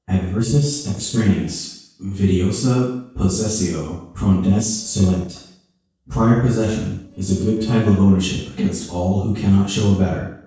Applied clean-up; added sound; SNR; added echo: neural separator model SepFormer DNS4.